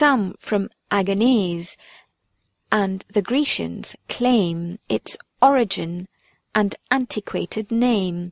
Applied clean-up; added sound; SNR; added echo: none; none; none; none.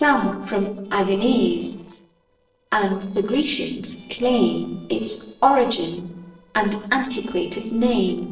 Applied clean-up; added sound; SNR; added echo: neural separator model SepFormer DNS4.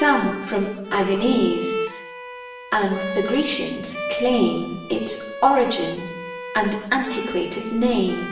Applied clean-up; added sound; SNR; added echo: none; Bowed string instrument; 9 dB; reverberation time 0.9 s.